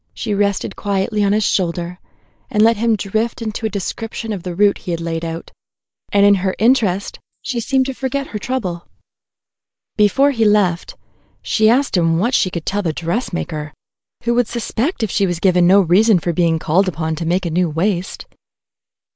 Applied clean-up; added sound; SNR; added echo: neural mask model Resemble Enhance denoiser.